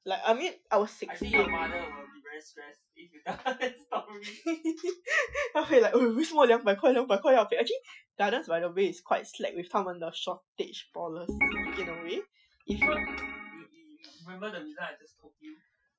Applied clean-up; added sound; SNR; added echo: classical method Wiener filter.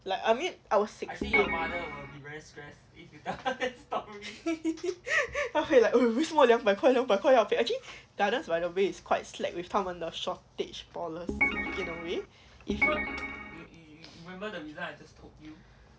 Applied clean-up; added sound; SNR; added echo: none; Organ; 2 dB; none.